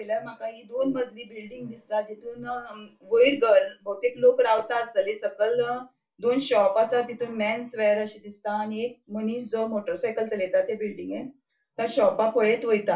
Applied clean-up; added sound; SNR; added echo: none; none; none; reverberation time 0.3 s.